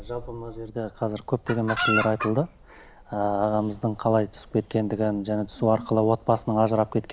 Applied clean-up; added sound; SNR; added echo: none; Chicken, rooster; 3 dB; none.